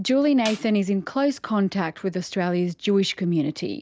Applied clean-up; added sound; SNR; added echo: none; Snare drum; 18 dB; none.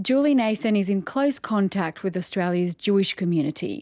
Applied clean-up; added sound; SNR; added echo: none; none; none; none.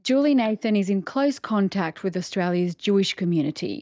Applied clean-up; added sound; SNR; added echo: neural mask model DeepFilterNet 3.